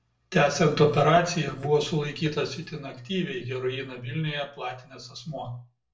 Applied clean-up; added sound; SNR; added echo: neural separator model SepFormer DNS4.